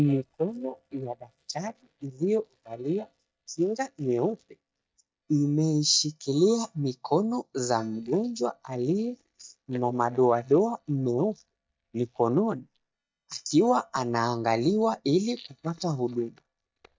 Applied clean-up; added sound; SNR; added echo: neural mask model DeepFilterNet 3.